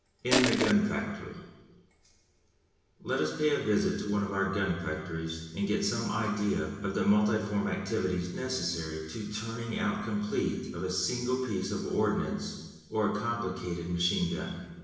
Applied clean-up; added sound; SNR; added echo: none; Crushing; -4 dB; reverberation time 1.3 s.